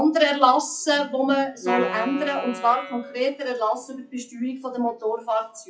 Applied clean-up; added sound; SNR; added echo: classical method WPE with log-MMSE.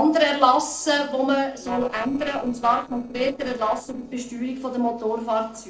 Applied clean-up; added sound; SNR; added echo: neural separator model SepFormer DNS4.